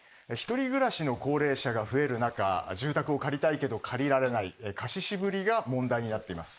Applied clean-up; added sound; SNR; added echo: neural mask model Resemble Enhance denoiser.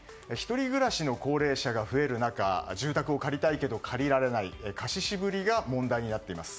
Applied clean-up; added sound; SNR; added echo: none; none; none; none.